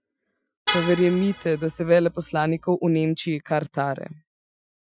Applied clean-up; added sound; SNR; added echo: classical method Wiener filter.